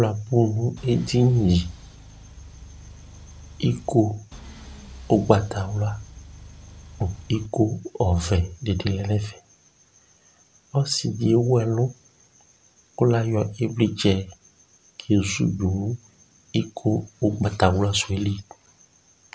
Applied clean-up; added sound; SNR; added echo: none; Engine; 18 dB; none.